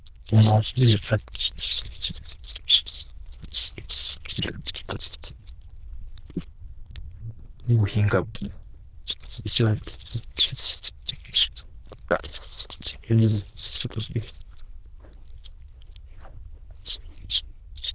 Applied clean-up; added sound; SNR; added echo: neural diffusion model UNIVERSE++.